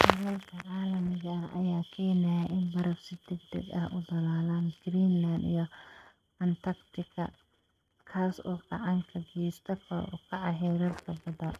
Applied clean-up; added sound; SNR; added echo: neural mask model RNNoise.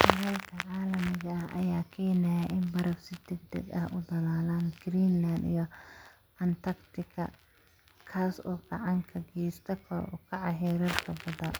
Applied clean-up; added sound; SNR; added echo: none; none; none; none.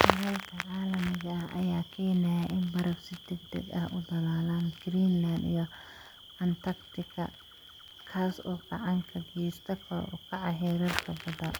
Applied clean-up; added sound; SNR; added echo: none; Cricket; 20 dB; none.